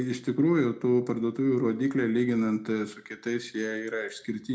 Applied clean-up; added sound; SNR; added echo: none; Piano; 19 dB; reverberation time 0.3 s.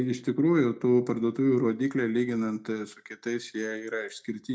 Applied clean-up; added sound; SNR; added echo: neural mask model DeepFilterNet 3.